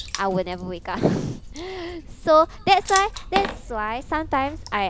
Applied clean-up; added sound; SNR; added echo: none; Water / Splash, splatter; 12 dB; none.